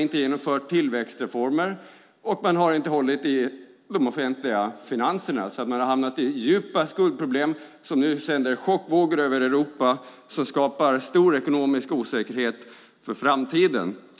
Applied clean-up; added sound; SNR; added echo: none; none; none; none.